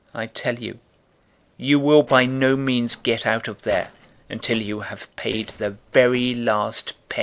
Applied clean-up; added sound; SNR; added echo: neural separator model SepFormer DNS4.